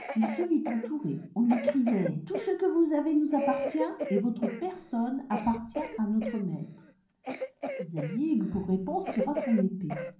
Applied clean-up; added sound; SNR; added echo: none; Cough; 8 dB; reverberation time 0.6 s.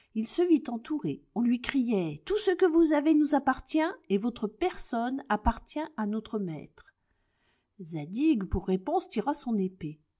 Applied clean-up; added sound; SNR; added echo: none; none; none; none.